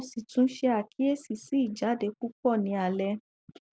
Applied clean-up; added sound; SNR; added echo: none; none; none; none.